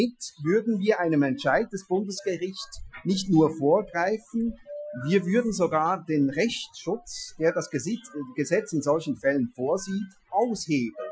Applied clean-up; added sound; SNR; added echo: classical method Wiener filter.